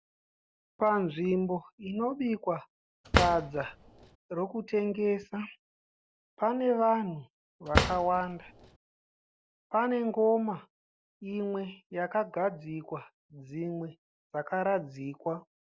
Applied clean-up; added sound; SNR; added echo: none; Drawer open or close; -1 dB; none.